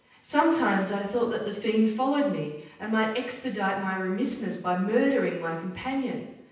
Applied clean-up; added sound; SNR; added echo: none; none; none; reverberation time 0.9 s.